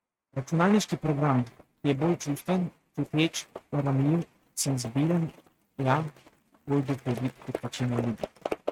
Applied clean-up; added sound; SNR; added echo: neural mask model RNNoise.